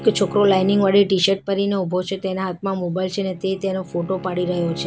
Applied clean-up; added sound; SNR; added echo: none; Bowed string instrument; 15 dB; none.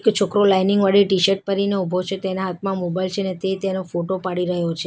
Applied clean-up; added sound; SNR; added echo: none; none; none; none.